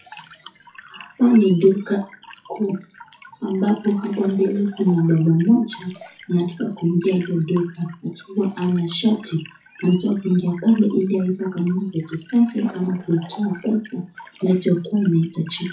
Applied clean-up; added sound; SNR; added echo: classical method WPE with log-MMSE.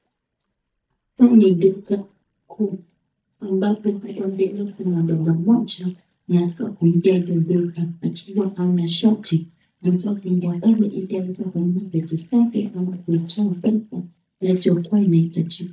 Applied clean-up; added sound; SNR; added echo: neural mask model DeepFilterNet 3.